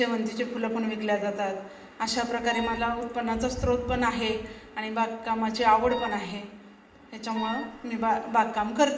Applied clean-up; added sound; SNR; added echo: none; Wind instrument, woodwind instrument; 12 dB; reverberation time 0.9 s.